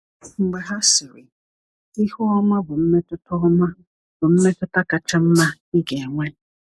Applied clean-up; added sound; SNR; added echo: neural mask model Resemble Enhance denoiser.